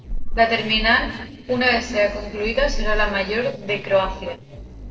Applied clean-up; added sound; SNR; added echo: neural separator model SepFormer DNS4.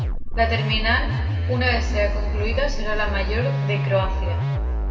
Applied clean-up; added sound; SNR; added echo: none; Musical instrument; -3 dB; reverberation time 2.2 s.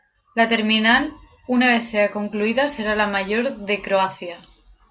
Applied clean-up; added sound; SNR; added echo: none; none; none; none.